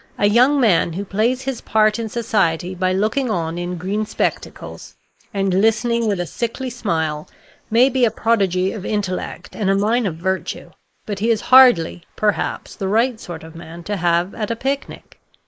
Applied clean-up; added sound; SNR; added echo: neural mask model Resemble Enhance denoiser.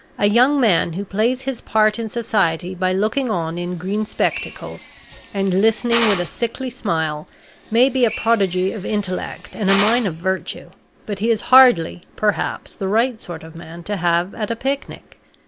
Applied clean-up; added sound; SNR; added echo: none; Drill; 8 dB; none.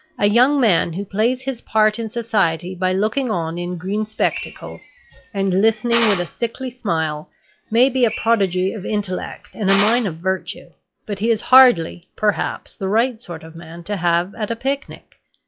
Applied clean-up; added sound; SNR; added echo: classical method log-MMSE.